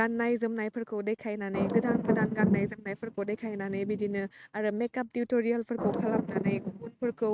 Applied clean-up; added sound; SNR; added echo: neural mask model RNNoise.